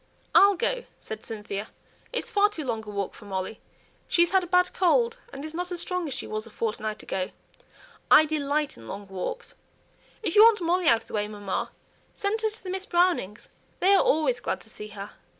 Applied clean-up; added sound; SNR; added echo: none; none; none; none.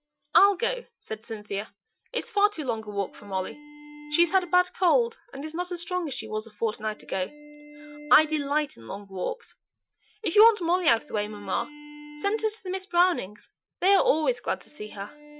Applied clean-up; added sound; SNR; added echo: classical method Wiener filter.